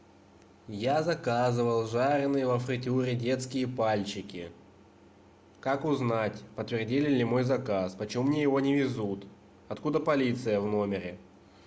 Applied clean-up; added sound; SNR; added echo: none; none; none; none.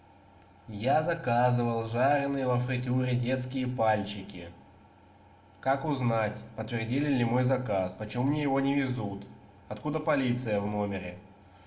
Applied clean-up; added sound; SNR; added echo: none; none; none; reverberation time 0.4 s.